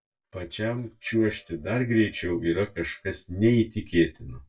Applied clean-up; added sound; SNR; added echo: neural mask model DeepFilterNet 3.